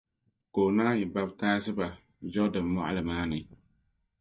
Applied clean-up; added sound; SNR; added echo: neural mask model DeepFilterNet 3.